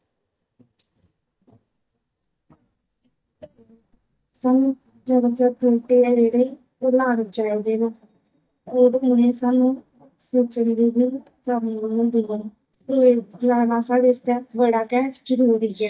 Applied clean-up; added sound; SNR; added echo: neural mask model DeepFilterNet 3.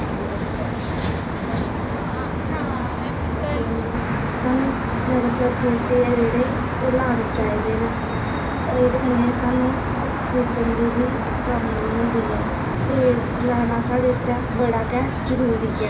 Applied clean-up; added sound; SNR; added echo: none; Traffic noise, roadway noise; 0 dB; reverberation time 0.2 s.